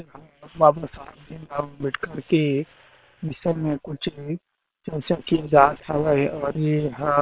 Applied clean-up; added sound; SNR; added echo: neural separator model SepFormer WHAM!.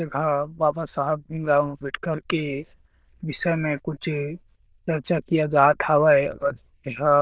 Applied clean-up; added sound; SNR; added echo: neural diffusion model UNIVERSE++.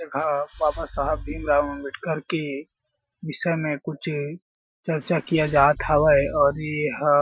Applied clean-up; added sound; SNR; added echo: classical method Wiener filter.